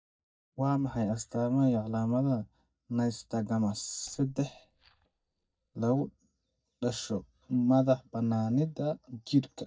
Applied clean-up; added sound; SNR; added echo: neural mask model DeepFilterNet 3.